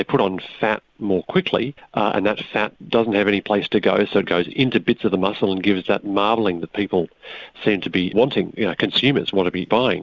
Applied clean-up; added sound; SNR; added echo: none; none; none; none.